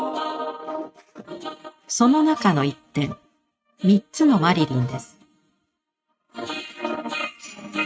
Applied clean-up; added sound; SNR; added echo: neural mask model RNNoise.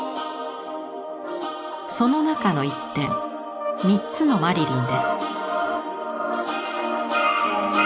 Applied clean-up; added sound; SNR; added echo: none; none; none; none.